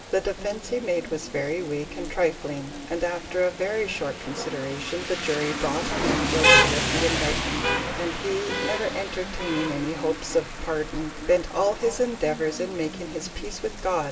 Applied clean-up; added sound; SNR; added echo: none; Rain; 1 dB; reverberation time 2.6 s.